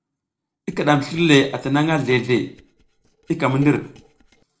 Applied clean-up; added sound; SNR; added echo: neural separator model SepFormer DNS4.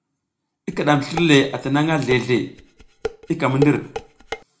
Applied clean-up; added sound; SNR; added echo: none; Dishes, pots, and pans; 11 dB; reverberation time 0.4 s.